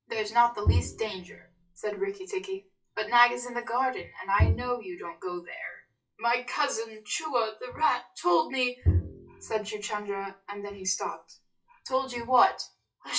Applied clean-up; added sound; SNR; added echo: classical method WPE with log-MMSE.